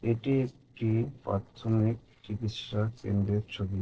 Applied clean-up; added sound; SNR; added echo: neural separator model SepFormer DNS4.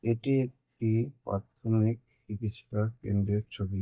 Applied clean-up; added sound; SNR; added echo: neural mask model DeepFilterNet 3.